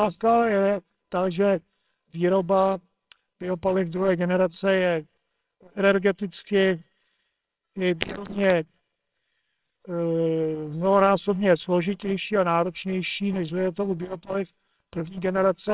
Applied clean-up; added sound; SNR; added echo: neural separator model SepFormer WHAMR!.